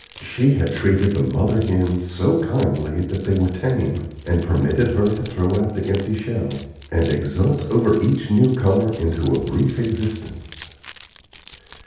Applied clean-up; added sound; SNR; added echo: none; Keys jangling; 17 dB; reverberation time 0.8 s.